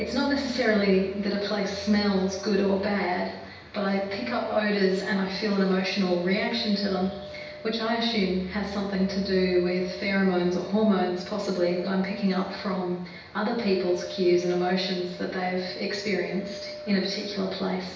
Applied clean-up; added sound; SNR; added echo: none; Wind instrument, woodwind instrument; 15 dB; reverberation time 0.9 s.